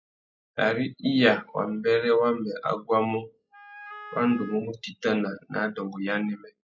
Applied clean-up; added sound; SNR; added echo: classical method log-MMSE.